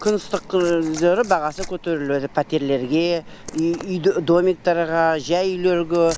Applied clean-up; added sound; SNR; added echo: none; Liquid; 18 dB; none.